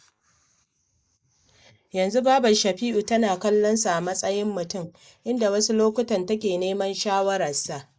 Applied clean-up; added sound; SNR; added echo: neural mask model Resemble Enhance denoiser.